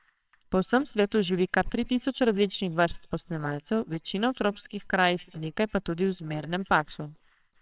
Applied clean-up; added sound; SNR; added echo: neural separator model SepFormer WHAMR!.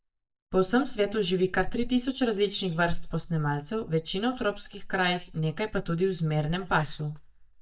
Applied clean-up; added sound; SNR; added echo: neural mask model DeepFilterNet 3.